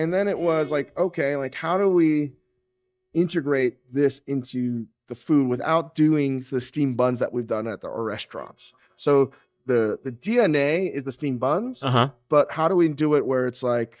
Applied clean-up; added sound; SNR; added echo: neural mask model DeepFilterNet 3.